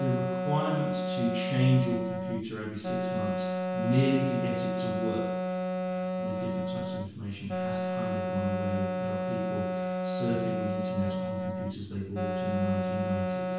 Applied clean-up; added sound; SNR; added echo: none; Wind instrument, woodwind instrument; -1 dB; reverberation time 0.6 s.